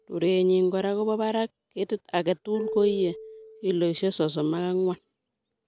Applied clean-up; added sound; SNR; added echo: none; Marimba, xylophone; 15 dB; none.